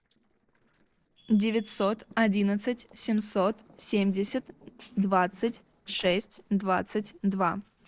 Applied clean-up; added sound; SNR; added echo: neural separator model SepFormer DNS4.